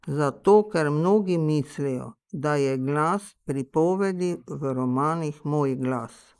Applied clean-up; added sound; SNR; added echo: neural mask model Resemble Enhance denoiser.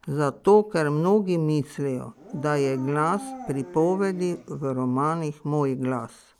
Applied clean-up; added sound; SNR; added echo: none; Dog; 18 dB; none.